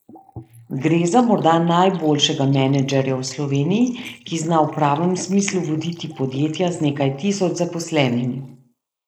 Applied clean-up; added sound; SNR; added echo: neural mask model Resemble Enhance denoiser.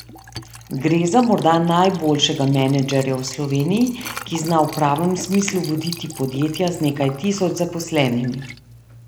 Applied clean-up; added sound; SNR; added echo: none; Liquid; 17 dB; none.